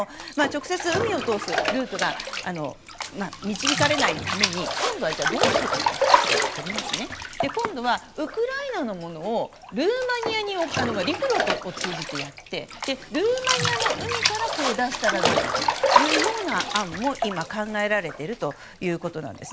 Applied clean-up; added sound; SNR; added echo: none; Bathtub (filling or washing); -1 dB; none.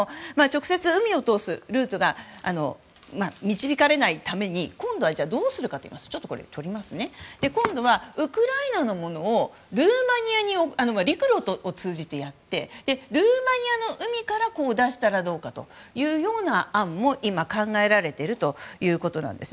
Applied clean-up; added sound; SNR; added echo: none; none; none; none.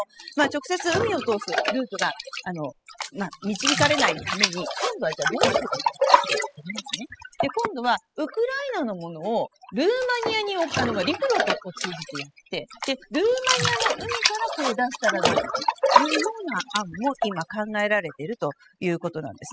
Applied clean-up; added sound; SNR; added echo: classical method spectral subtraction.